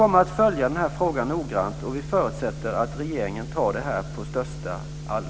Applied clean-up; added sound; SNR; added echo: none; none; none; none.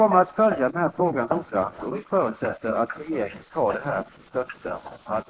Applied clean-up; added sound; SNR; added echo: neural mask model Resemble Enhance denoiser.